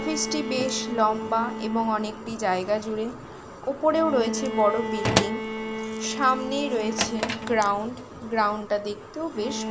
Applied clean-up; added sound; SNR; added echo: none; Bowed string instrument + Drawer open or close; 5 dB; none.